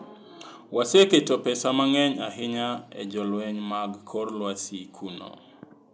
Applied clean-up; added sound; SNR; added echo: none; none; none; none.